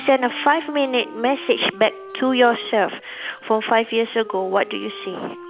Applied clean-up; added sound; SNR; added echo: none; Wind instrument, woodwind instrument; 17 dB; none.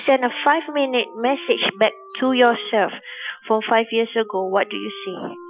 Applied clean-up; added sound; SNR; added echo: classical method Wiener filter.